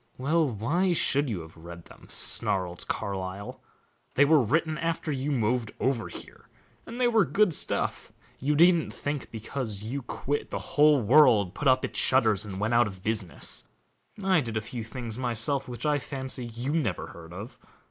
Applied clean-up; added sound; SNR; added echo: neural mask model Resemble Enhance denoiser.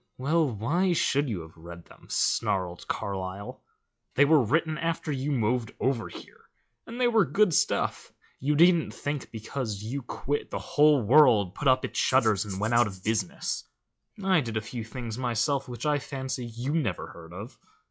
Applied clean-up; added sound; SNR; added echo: classical method log-MMSE.